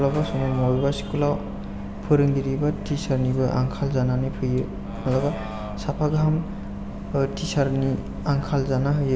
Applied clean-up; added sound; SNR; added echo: none; Bus; 8 dB; none.